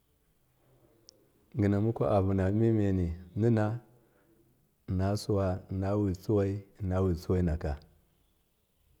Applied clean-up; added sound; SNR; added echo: none; none; none; none.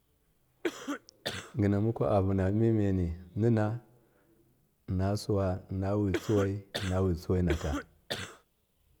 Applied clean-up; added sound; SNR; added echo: none; Cough; 7 dB; none.